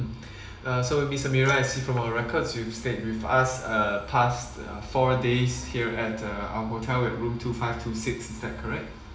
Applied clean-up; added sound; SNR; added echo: none; Keyboard (musical); 16 dB; reverberation time 1.0 s.